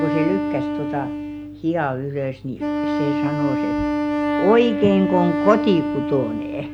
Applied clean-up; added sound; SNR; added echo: none; Wind instrument, woodwind instrument; 1 dB; none.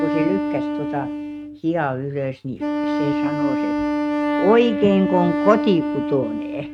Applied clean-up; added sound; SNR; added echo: neural mask model RNNoise.